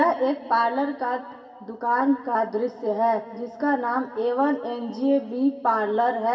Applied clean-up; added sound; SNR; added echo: none; none; none; reverberation time 2.2 s.